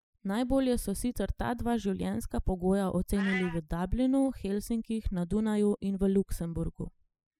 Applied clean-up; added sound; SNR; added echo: classical method spectral subtraction.